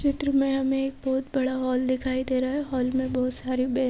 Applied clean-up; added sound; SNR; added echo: none; none; none; none.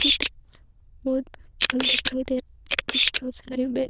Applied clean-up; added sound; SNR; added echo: neural diffusion model UNIVERSE++.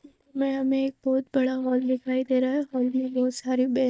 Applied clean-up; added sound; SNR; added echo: neural mask model DeepFilterNet 3.